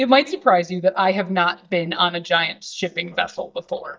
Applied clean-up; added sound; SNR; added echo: neural mask model DeepFilterNet 3.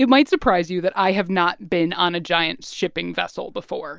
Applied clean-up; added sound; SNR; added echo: none; none; none; none.